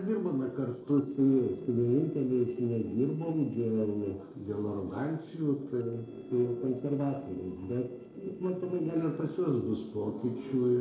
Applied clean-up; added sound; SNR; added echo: neural separator model SepFormer DNS4.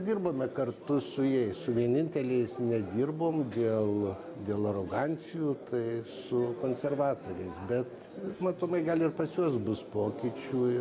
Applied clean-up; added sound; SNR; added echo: none; none; none; none.